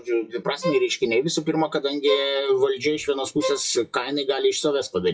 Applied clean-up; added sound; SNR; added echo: classical method WPE with log-MMSE.